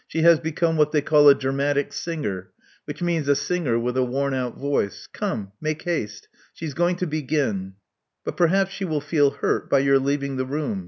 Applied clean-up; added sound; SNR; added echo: none; none; none; none.